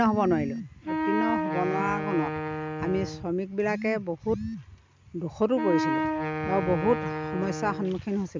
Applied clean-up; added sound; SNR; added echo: none; Wind instrument, woodwind instrument; 2 dB; none.